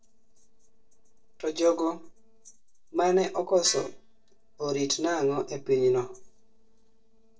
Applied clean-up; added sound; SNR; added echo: neural separator model SepFormer DNS4.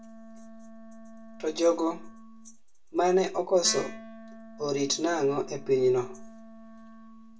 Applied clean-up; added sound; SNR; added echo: none; Wind instrument, woodwind instrument; 18 dB; reverberation time 0.1 s.